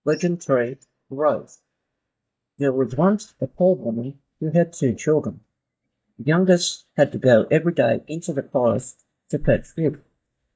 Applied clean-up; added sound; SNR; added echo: neural mask model DeepFilterNet 3.